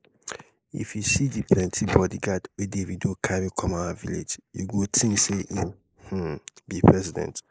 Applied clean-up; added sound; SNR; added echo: neural mask model Resemble Enhance denoiser.